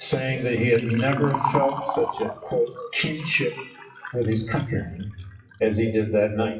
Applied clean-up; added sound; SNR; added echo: classical method WPE with log-MMSE.